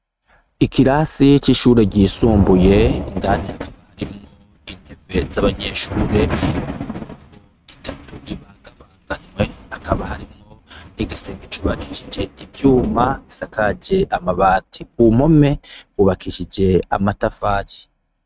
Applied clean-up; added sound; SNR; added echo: neural mask model RNNoise.